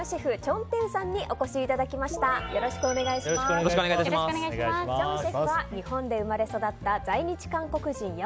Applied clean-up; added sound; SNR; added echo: none; none; none; none.